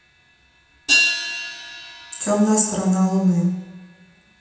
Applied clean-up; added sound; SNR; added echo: none; Hi-hat; 4 dB; reverberation time 0.9 s.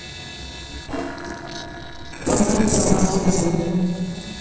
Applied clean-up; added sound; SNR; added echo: neural separator model SepFormer DNS4.